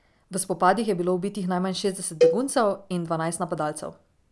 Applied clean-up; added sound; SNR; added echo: none; Cowbell; 1 dB; none.